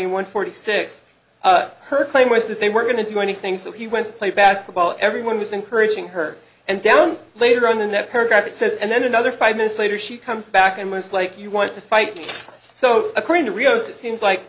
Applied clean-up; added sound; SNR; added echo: none; none; none; none.